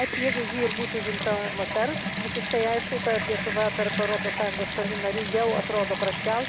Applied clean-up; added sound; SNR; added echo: none; Bathtub (filling or washing) / Water tap, faucet; 2 dB; none.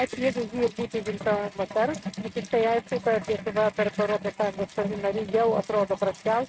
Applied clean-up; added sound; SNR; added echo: neural mask model RNNoise.